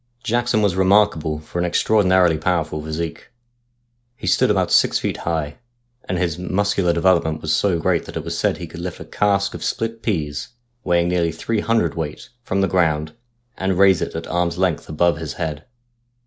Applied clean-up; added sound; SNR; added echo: none; none; none; none.